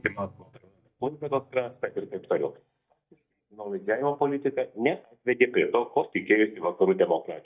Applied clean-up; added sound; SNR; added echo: neural mask model DeepFilterNet 3.